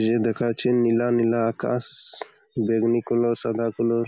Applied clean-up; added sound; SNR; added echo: none; none; none; none.